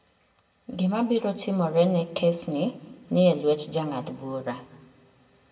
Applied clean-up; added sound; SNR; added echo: none; none; none; reverberation time 1.3 s.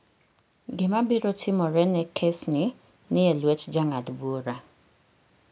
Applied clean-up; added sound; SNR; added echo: none; none; none; none.